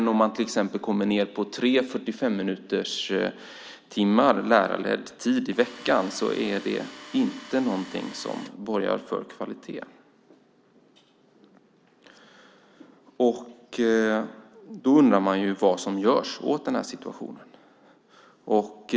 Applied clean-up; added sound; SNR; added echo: none; Tools; 18 dB; none.